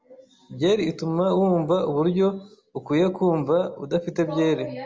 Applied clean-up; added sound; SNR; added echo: none; none; none; none.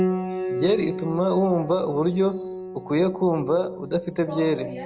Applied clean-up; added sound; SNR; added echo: none; Piano; 7 dB; none.